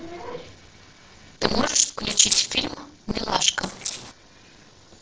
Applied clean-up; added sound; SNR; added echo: neural separator model SepFormer DNS4.